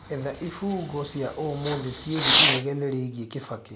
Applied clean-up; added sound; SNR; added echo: none; Fireworks; -5 dB; none.